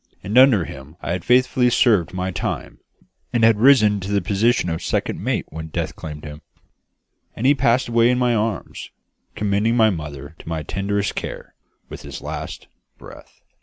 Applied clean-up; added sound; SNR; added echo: none; none; none; none.